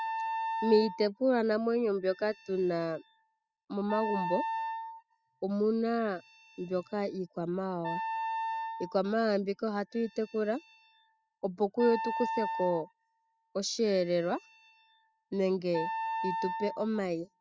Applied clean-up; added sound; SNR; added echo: classical method spectral subtraction.